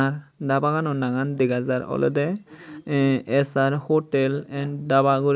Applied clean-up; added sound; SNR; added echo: none; none; none; none.